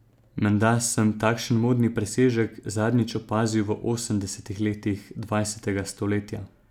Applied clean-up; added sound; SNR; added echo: none; none; none; none.